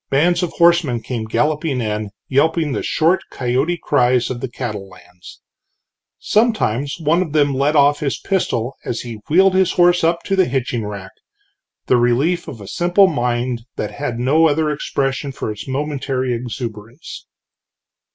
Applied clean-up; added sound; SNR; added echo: none; none; none; none.